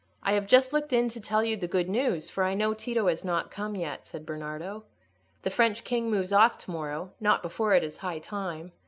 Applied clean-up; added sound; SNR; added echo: none; none; none; none.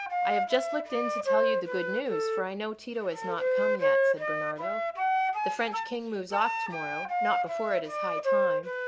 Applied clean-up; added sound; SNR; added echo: none; Wind instrument, woodwind instrument; -5 dB; none.